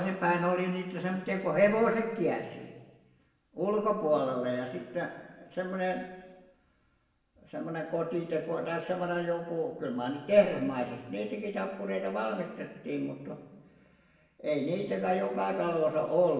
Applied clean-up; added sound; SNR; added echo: none; none; none; reverberation time 1.1 s.